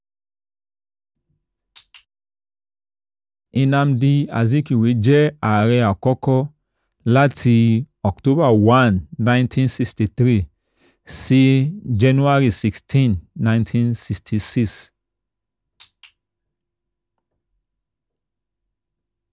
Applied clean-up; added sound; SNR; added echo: none; none; none; none.